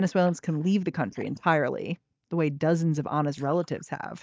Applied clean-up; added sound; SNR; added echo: neural mask model DeepFilterNet 3.